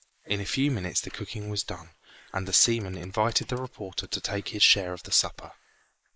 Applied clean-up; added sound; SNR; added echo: neural mask model Resemble Enhance denoiser.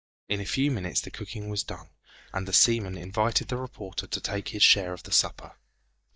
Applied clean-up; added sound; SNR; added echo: neural mask model DeepFilterNet 3.